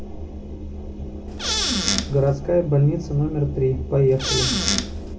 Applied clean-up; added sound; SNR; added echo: none; Squeak / Cupboard open or close; 2 dB; reverberation time 0.4 s.